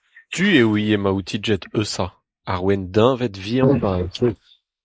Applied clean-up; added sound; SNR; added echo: neural mask model Resemble Enhance denoiser.